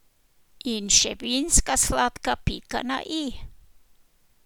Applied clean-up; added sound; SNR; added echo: none; none; none; none.